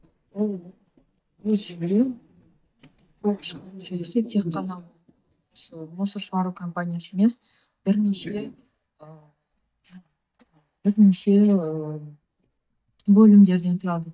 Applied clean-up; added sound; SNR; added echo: neural mask model DeepFilterNet 3.